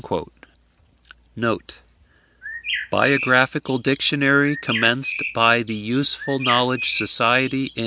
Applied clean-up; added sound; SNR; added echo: none; Bird; 9 dB; none.